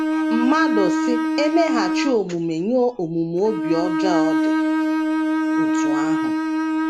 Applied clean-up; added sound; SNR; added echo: none; Bowed string instrument; -2 dB; none.